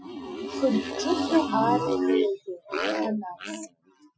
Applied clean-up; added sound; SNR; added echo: classical method Wiener filter.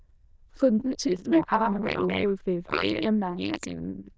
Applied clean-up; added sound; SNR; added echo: neural diffusion model UNIVERSE++.